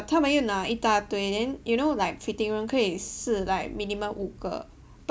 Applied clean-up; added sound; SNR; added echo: none; none; none; none.